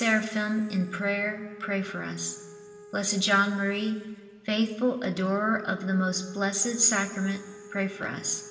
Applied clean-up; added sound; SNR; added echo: none; Wind instrument, woodwind instrument; 19 dB; reverberation time 1.8 s.